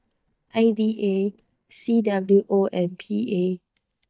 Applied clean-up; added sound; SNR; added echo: neural mask model DeepFilterNet 3.